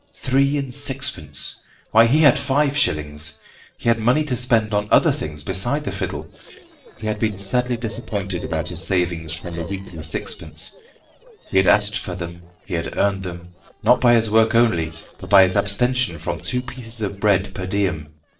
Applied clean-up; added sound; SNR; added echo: neural separator model SepFormer DNS4.